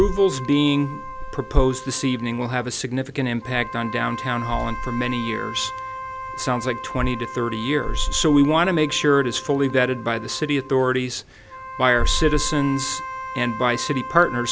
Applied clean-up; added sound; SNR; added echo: none; Wind instrument, woodwind instrument; 12 dB; none.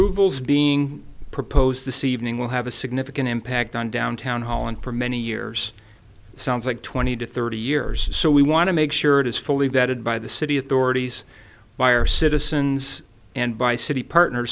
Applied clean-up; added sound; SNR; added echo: none; none; none; none.